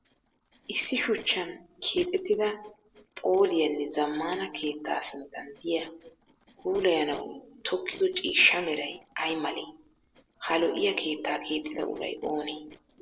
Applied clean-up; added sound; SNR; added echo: neural separator model SepFormer DNS4.